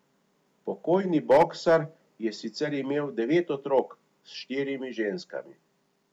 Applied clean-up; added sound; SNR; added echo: none; none; none; none.